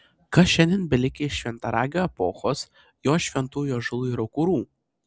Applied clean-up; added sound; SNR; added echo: none; none; none; none.